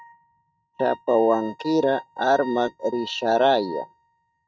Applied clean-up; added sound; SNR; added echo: neural mask model RNNoise.